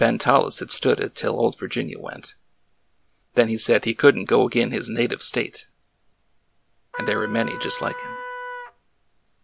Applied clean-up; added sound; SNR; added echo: none; Trumpet; 10 dB; none.